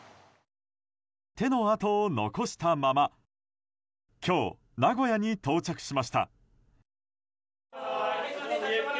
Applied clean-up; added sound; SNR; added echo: none; none; none; none.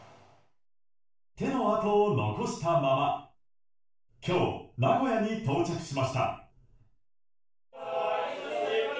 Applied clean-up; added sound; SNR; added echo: none; none; none; reverberation time 0.4 s.